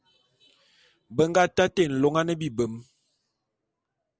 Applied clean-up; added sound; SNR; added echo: none; none; none; none.